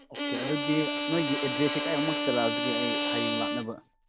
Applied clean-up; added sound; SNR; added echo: none; Bowed string instrument; -1 dB; none.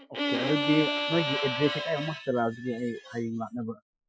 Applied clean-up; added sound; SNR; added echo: classical method Wiener filter.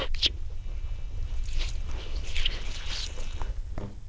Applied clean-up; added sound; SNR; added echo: neural diffusion model UNIVERSE++.